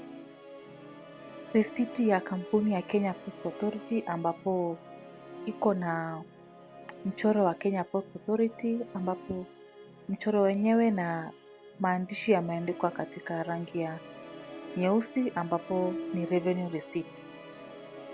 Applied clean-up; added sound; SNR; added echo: none; Musical instrument; 14 dB; none.